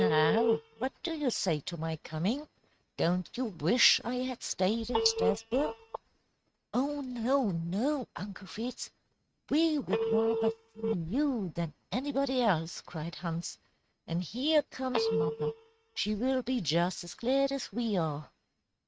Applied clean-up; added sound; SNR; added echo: neural mask model RNNoise.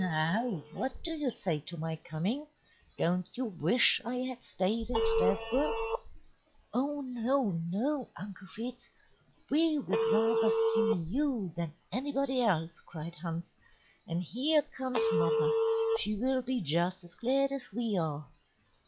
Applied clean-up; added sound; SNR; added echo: classical method log-MMSE.